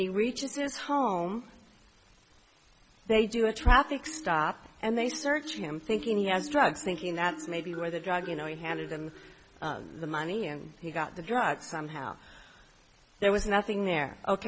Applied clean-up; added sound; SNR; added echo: none; Marimba, xylophone; 19 dB; none.